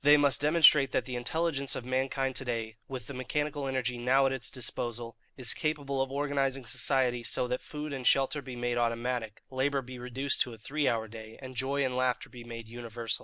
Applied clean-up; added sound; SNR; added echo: none; none; none; none.